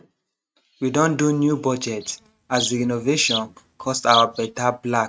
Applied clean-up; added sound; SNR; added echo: neural mask model RNNoise.